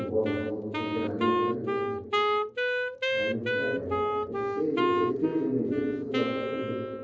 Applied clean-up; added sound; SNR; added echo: none; Wind instrument, woodwind instrument; -1 dB; reverberation time 2.2 s.